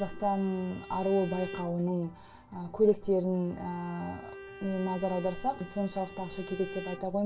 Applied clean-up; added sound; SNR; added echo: none; Bowed string instrument; 15 dB; reverberation time 0.2 s.